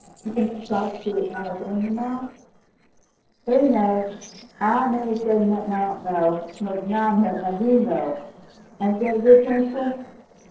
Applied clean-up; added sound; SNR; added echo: neural separator model SepFormer DNS4.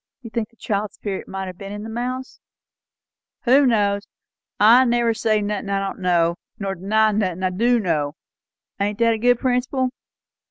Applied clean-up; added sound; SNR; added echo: none; none; none; none.